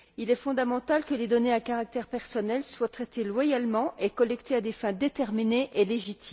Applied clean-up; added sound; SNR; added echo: none; none; none; none.